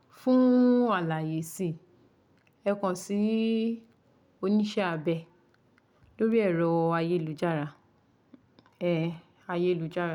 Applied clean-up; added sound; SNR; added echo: none; none; none; none.